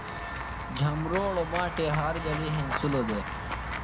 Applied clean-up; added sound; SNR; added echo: none; Walk, footsteps / Run / Bell; 3 dB; none.